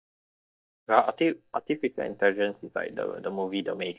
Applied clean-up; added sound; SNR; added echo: neural mask model DeepFilterNet 3.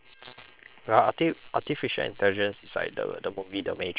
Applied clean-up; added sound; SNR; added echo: neural separator model SepFormer WHAM!.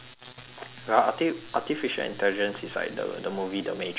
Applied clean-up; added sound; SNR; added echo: none; none; none; none.